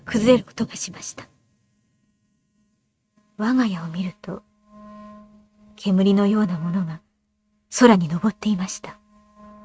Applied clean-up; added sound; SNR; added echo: neural mask model RNNoise.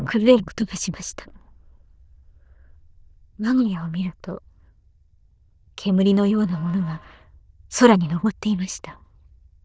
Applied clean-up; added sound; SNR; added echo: neural diffusion model UNIVERSE++.